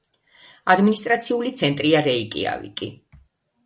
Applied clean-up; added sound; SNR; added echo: none; none; none; none.